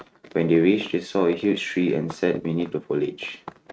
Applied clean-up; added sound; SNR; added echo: neural mask model RNNoise.